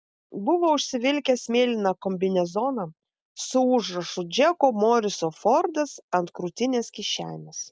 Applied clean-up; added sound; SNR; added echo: none; none; none; none.